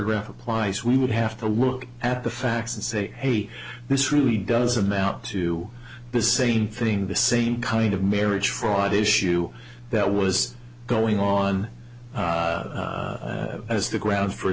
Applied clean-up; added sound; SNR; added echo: none; none; none; none.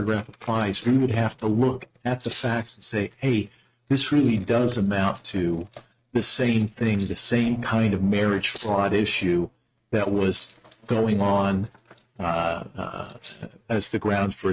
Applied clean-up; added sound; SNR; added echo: neural mask model RNNoise.